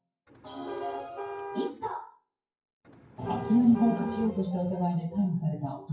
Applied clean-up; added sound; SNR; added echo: classical method WPE with log-MMSE.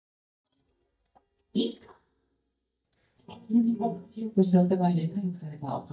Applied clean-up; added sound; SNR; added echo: neural mask model DeepFilterNet 3.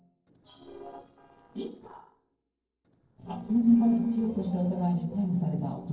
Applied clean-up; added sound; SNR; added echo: neural separator model SepFormer DNS4.